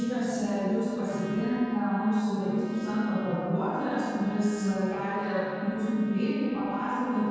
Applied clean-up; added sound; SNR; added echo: none; Trumpet; 19 dB; reverberation time 2.1 s.